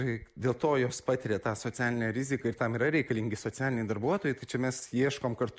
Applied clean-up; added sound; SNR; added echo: none; none; none; none.